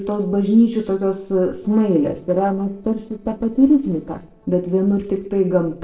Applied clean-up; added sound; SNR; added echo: neural separator model SepFormer DNS4.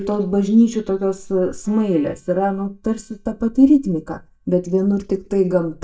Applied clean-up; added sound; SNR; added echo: neural mask model DeepFilterNet 3.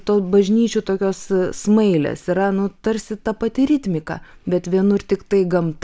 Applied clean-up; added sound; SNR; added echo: none; none; none; none.